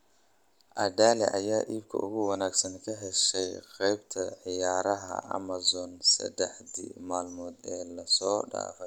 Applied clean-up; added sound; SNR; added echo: none; none; none; none.